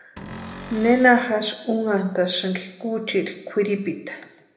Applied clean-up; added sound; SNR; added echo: none; Cupboard open or close; 15 dB; reverberation time 0.9 s.